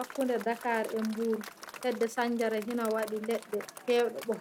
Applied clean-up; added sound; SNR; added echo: none; Applause / Crowd; 15 dB; none.